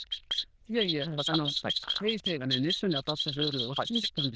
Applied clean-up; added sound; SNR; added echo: neural diffusion model UNIVERSE++.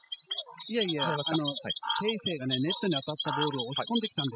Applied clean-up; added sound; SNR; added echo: classical method spectral subtraction.